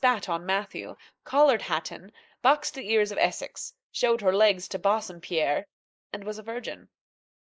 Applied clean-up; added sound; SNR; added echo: neural mask model Resemble Enhance denoiser.